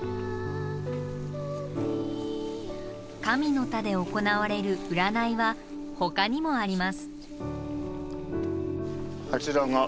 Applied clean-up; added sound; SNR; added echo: none; Buzz; 18 dB; none.